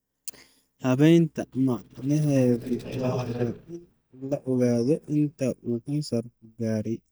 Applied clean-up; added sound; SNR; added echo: neural mask model DeepFilterNet 3.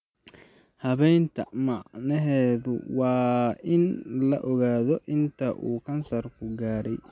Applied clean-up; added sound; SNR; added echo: none; none; none; none.